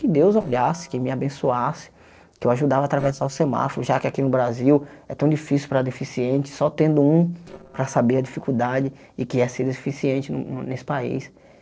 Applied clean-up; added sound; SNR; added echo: neural separator model SepFormer DNS4.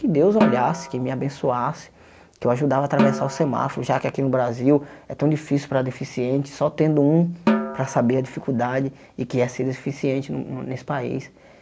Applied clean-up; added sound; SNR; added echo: none; Snare drum; 6 dB; none.